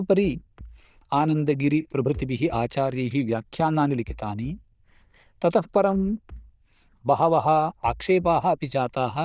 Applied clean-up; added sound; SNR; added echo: neural diffusion model UNIVERSE++.